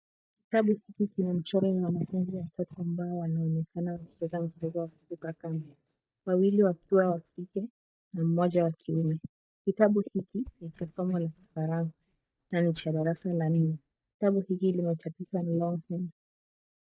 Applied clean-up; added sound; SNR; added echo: neural mask model DeepFilterNet 3.